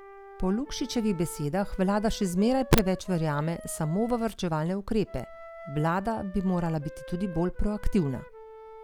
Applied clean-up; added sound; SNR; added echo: none; Wind instrument, woodwind instrument; 18 dB; none.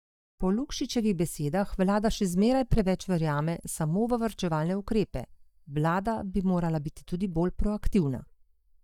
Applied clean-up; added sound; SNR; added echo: neural mask model DeepFilterNet 3.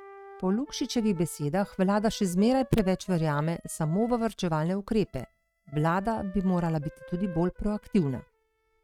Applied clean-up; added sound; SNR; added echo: neural mask model RNNoise.